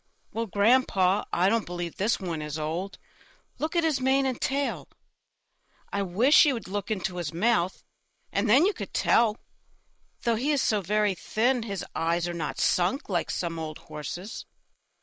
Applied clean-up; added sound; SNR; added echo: neural mask model Resemble Enhance denoiser.